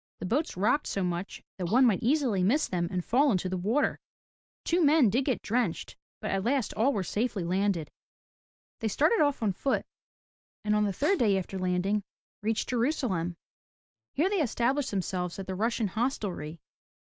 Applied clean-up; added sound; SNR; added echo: neural mask model Resemble Enhance denoiser.